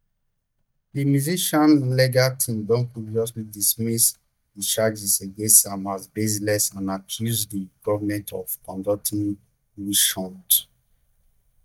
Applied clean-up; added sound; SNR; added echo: neural mask model DeepFilterNet 3.